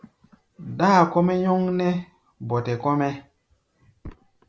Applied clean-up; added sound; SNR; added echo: none; none; none; none.